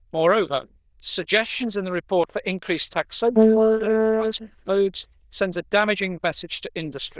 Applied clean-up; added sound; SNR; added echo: neural diffusion model UNIVERSE++.